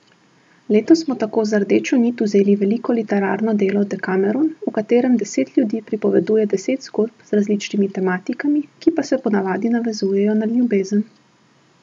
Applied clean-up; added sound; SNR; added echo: none; none; none; none.